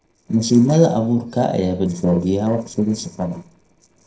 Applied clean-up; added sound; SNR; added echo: neural separator model SepFormer DNS4.